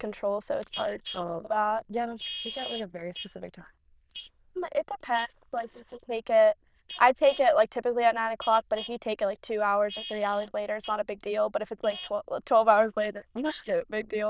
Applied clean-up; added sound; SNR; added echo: neural diffusion model UNIVERSE++.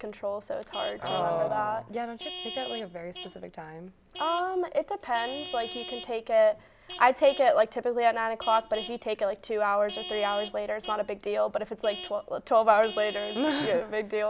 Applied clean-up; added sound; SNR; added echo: none; Vehicle horn, car horn, honking / Truck; 15 dB; none.